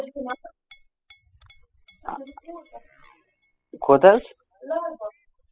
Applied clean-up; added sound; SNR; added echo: classical method spectral subtraction.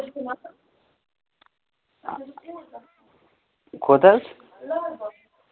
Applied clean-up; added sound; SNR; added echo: none; none; none; none.